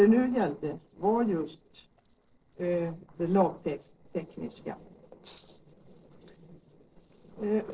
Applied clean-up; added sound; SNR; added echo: neural separator model SepFormer DNS4.